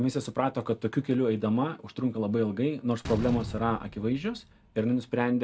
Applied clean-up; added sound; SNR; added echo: none; Slam; 15 dB; none.